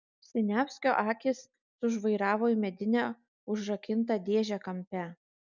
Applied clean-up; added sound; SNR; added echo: none; none; none; none.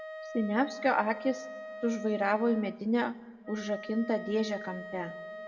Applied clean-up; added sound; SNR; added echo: none; Wind instrument, woodwind instrument; 12 dB; reverberation time 0.9 s.